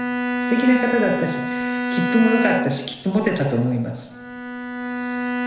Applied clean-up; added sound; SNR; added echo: none; Bowed string instrument; 2 dB; reverberation time 1.1 s.